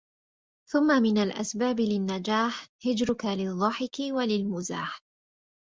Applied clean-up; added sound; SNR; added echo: none; none; none; none.